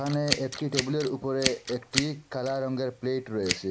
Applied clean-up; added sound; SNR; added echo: none; Scissors; 5 dB; none.